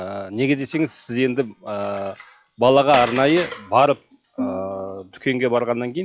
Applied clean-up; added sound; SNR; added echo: classical method log-MMSE.